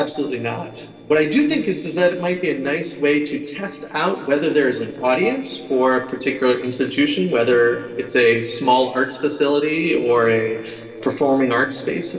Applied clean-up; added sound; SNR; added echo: neural separator model SepFormer DNS4.